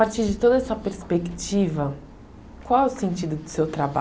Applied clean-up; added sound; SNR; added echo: none; none; none; none.